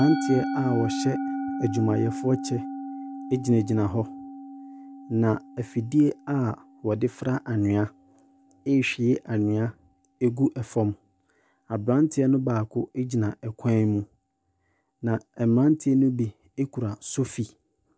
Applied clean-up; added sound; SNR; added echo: none; Musical instrument; 11 dB; none.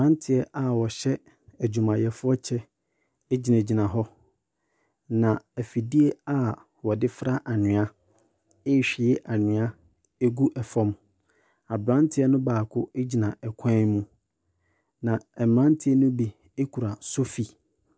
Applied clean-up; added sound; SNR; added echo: none; none; none; none.